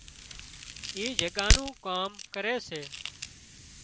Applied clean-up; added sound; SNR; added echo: none; Crack; -4 dB; none.